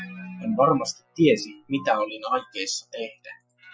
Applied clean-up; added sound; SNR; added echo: classical method Wiener filter.